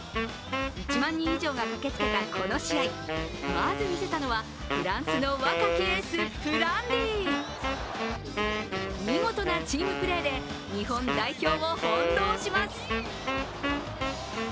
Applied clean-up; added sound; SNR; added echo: none; Wind instrument, woodwind instrument; 2 dB; none.